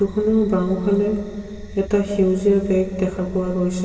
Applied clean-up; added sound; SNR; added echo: none; none; none; reverberation time 2.3 s.